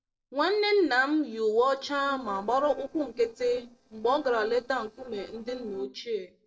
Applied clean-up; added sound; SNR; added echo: neural separator model SepFormer DNS4.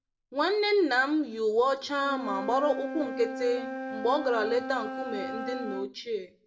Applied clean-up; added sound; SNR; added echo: none; Wind instrument, woodwind instrument; 9 dB; reverberation time 0.3 s.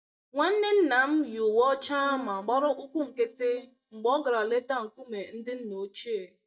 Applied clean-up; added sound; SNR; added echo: neural mask model DeepFilterNet 3.